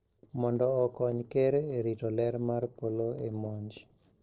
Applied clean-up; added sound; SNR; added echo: neural separator model SepFormer DNS4.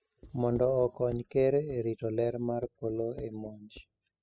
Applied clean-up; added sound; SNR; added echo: classical method spectral subtraction.